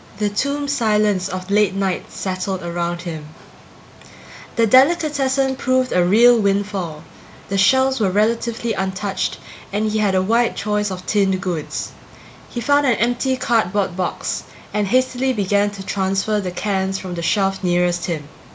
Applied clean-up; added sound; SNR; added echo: none; none; none; none.